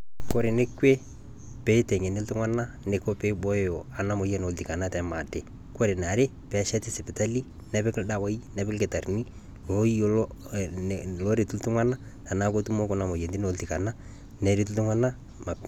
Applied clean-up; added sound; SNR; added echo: none; none; none; none.